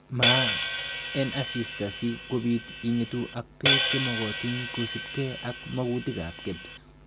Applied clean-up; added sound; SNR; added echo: none; Hi-hat; -4 dB; none.